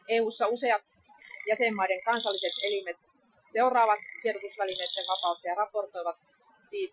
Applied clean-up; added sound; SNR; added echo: classical method Wiener filter.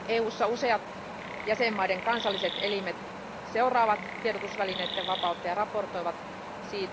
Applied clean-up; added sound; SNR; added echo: none; Wind + Chirp, tweet; 7 dB; none.